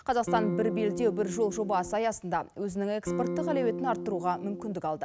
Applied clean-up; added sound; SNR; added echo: none; Electric guitar / Strum; 4 dB; none.